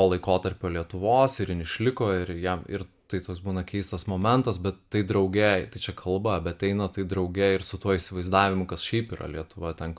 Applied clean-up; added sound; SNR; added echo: none; none; none; none.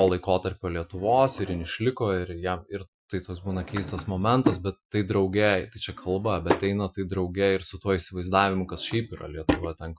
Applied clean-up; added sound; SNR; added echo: classical method Wiener filter.